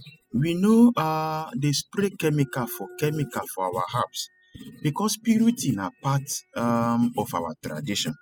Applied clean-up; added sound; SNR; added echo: classical method spectral subtraction.